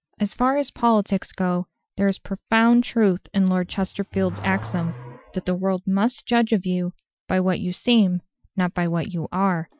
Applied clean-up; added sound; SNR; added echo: classical method Wiener filter.